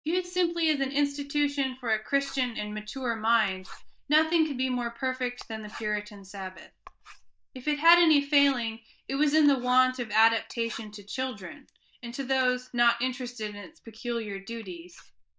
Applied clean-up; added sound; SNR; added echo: neural mask model DeepFilterNet 3.